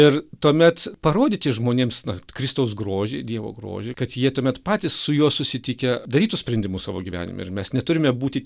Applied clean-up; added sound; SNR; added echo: none; none; none; none.